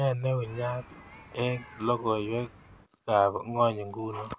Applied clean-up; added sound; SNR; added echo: none; Human group actions; 20 dB; none.